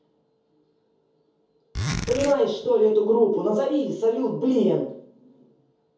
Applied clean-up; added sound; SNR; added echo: none; Zipper (clothing); 6 dB; reverberation time 0.6 s.